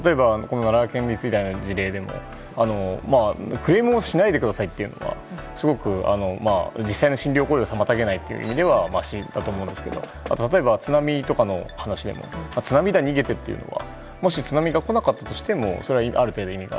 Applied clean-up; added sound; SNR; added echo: none; Shatter + Knock; 17 dB; none.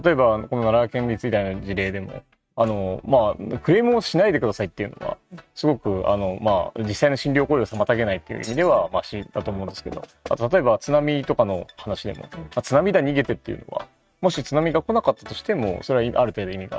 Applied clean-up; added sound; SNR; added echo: neural mask model RNNoise.